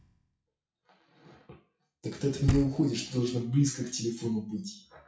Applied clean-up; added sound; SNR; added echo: classical method WPE with log-MMSE.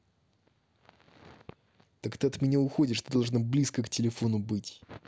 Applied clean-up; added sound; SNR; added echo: none; none; none; none.